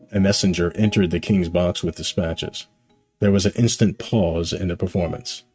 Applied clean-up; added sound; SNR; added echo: neural mask model RNNoise.